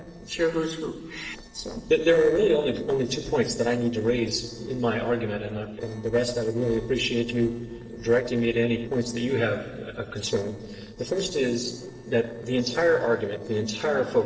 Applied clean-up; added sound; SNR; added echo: neural separator model SepFormer DNS4.